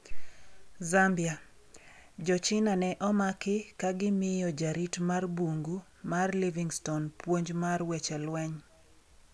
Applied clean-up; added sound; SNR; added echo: none; none; none; none.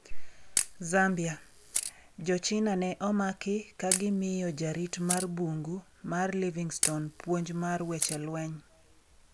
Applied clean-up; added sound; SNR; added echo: none; Camera; 5 dB; none.